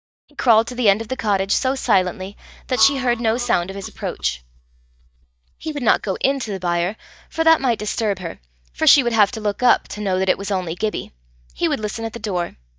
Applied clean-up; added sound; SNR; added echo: neural mask model DeepFilterNet 3.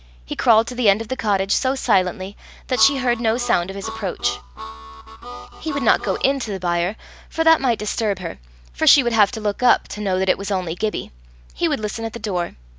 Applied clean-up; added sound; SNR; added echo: none; Harmonica; 13 dB; none.